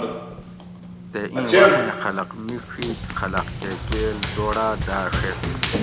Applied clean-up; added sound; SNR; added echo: none; Run; -4 dB; none.